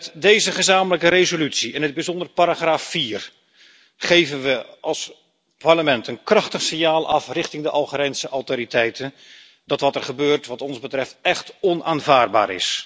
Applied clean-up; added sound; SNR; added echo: none; none; none; none.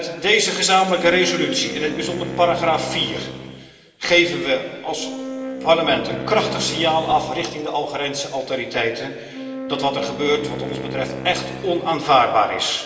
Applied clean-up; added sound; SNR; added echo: none; Wind instrument, woodwind instrument; 11 dB; reverberation time 2.4 s.